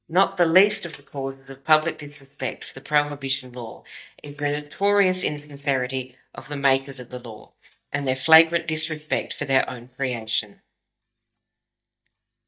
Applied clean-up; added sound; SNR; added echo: neural mask model DeepFilterNet 3.